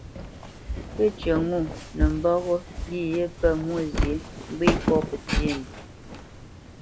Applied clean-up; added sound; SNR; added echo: none; Walk, footsteps; 2 dB; none.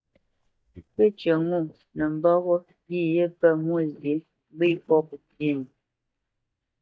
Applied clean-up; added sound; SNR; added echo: neural mask model DeepFilterNet 3.